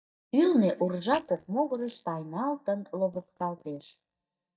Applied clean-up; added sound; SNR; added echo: neural mask model DeepFilterNet 3.